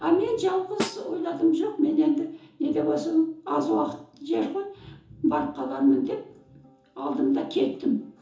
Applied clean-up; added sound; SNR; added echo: none; Snare drum; 12 dB; reverberation time 0.7 s.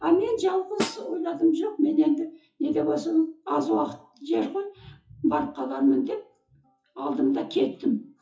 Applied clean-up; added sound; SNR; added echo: classical method WPE with log-MMSE.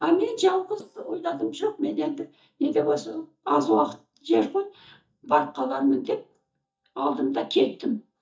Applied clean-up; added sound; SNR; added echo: neural mask model DeepFilterNet 3.